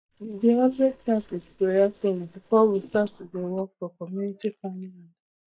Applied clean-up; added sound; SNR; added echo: neural mask model DeepFilterNet 3.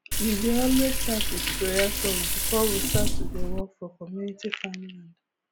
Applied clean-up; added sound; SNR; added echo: none; Liquid; -4 dB; none.